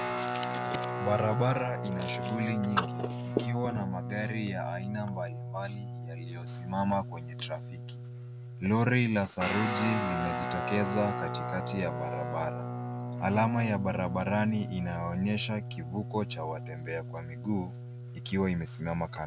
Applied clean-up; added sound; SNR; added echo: none; Guitar; 4 dB; none.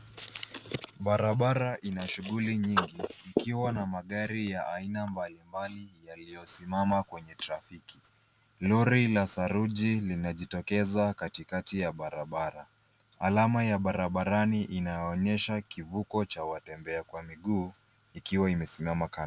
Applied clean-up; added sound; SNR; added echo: none; none; none; none.